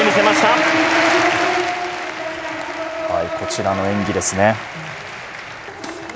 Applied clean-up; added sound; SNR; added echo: none; none; none; none.